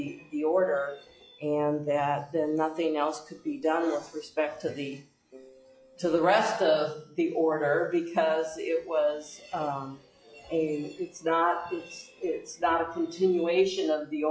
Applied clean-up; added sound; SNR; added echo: classical method log-MMSE.